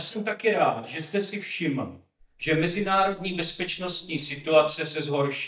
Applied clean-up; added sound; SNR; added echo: neural mask model DeepFilterNet 3.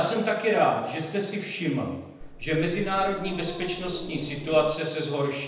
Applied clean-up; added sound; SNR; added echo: none; Growling; 11 dB; reverberation time 0.9 s.